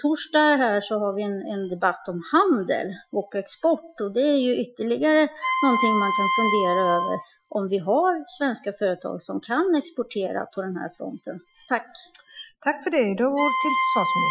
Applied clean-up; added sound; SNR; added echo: classical method Wiener filter.